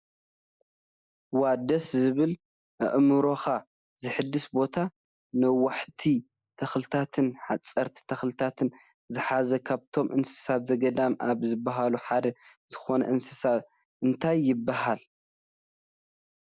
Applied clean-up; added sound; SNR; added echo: neural mask model Resemble Enhance denoiser.